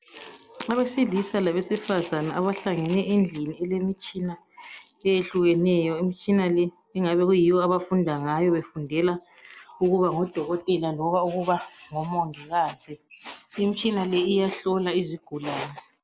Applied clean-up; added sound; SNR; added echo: none; none; none; none.